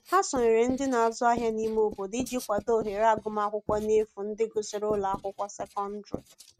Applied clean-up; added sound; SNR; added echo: neural mask model RNNoise.